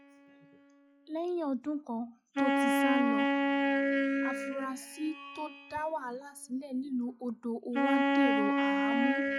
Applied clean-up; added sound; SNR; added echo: classical method log-MMSE.